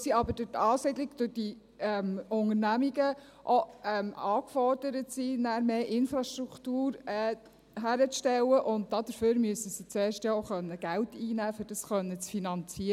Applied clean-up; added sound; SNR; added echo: none; none; none; none.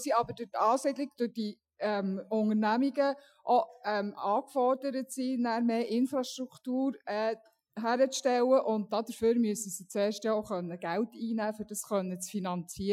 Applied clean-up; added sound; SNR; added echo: classical method Wiener filter.